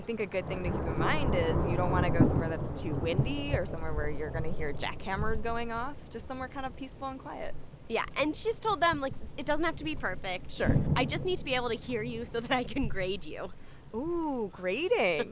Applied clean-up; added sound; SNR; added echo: none; Thunder / Rain; -1 dB; none.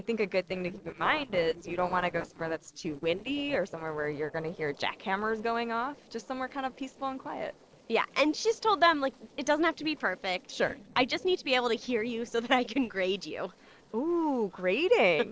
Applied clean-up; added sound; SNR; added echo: neural separator model SepFormer DNS4.